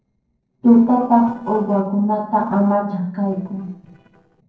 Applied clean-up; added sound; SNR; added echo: neural separator model SepFormer DNS4.